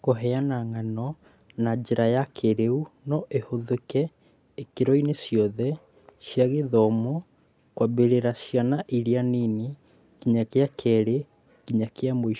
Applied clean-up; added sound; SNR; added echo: none; none; none; none.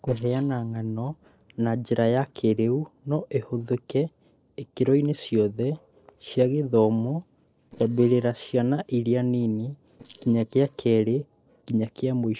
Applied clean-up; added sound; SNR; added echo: neural separator model SepFormer DNS4.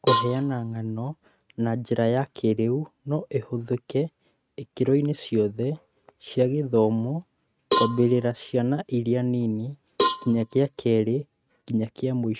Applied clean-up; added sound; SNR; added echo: neural mask model RNNoise.